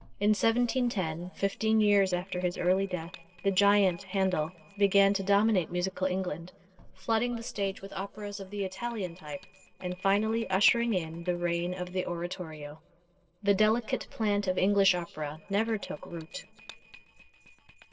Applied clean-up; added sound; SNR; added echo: neural separator model SepFormer DNS4.